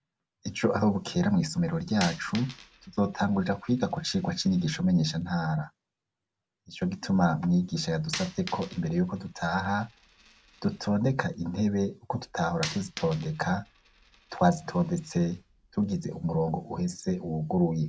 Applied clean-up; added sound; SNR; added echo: none; Coin (dropping); 17 dB; none.